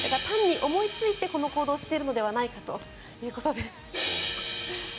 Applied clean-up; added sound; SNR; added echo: none; Crash cymbal; 8 dB; none.